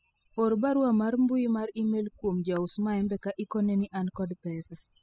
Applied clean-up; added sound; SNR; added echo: classical method spectral subtraction.